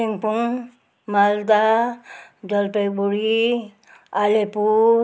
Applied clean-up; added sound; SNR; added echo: none; none; none; none.